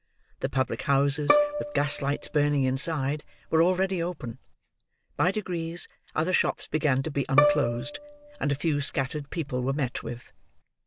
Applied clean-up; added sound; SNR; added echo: none; Bowed string instrument; 4 dB; none.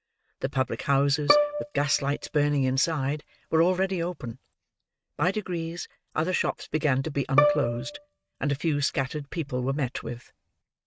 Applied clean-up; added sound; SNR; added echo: neural mask model RNNoise.